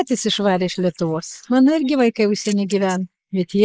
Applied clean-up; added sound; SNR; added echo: neural mask model Resemble Enhance denoiser.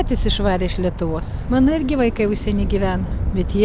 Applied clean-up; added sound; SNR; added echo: none; none; none; none.